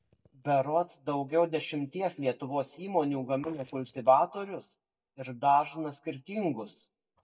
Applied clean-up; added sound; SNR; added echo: neural mask model DeepFilterNet 3.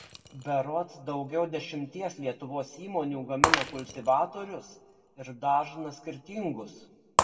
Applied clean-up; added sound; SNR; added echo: none; Shatter; 2 dB; reverberation time 1.1 s.